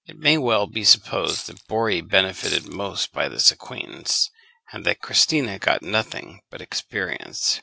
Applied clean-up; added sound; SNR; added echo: none; Rattle (instrument); 10 dB; none.